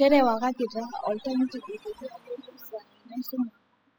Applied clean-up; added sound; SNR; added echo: classical method spectral subtraction.